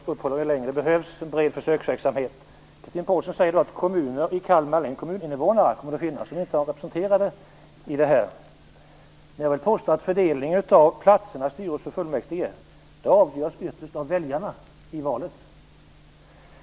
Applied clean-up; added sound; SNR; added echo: none; none; none; none.